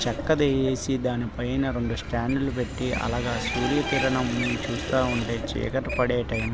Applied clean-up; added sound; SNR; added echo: none; Sink (filling or washing) + Wild animals; 9 dB; none.